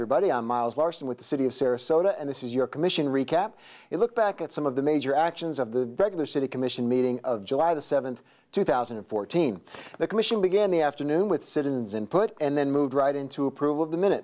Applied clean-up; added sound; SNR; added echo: none; none; none; none.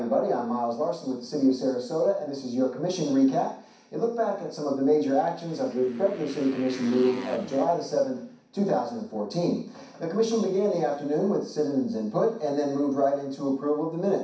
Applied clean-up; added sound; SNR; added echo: none; Motorcycle; 16 dB; reverberation time 0.6 s.